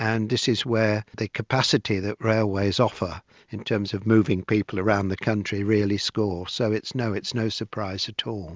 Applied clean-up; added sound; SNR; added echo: none; none; none; none.